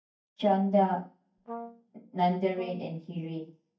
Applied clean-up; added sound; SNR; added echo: neural mask model DeepFilterNet 3.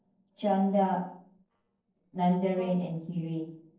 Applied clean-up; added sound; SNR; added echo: neural separator model SepFormer DNS4.